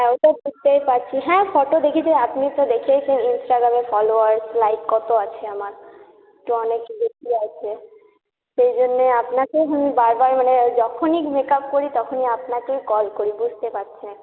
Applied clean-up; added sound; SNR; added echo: none; none; none; none.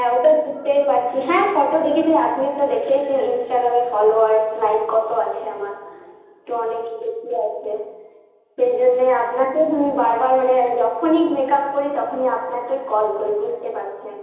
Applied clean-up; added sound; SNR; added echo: none; none; none; reverberation time 0.9 s.